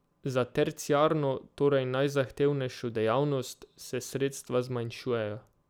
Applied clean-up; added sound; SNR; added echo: none; none; none; none.